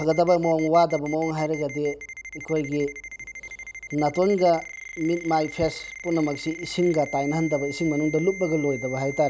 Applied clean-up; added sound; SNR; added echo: none; Ringtone; 14 dB; none.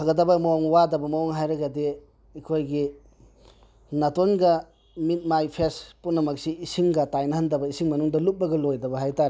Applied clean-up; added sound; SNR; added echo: none; none; none; none.